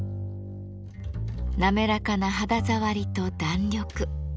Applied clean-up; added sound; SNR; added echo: none; none; none; none.